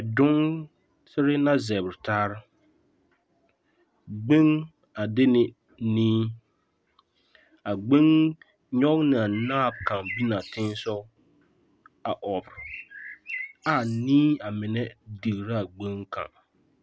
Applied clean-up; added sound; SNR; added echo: none; Bird; 14 dB; none.